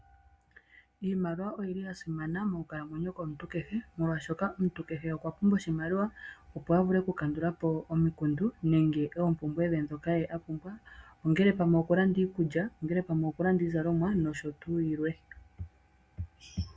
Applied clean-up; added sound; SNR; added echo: none; none; none; none.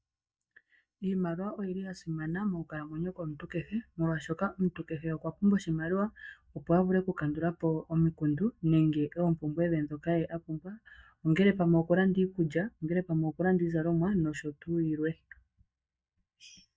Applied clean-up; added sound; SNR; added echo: neural mask model DeepFilterNet 3.